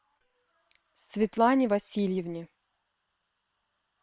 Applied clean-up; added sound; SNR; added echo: neural separator model SepFormer WHAM!.